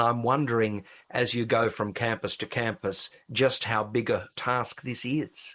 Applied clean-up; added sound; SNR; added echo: neural mask model Resemble Enhance denoiser.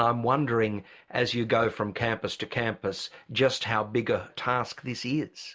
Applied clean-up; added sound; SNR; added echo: none; none; none; none.